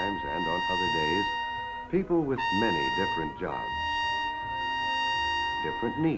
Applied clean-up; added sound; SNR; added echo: none; Trumpet; -2 dB; none.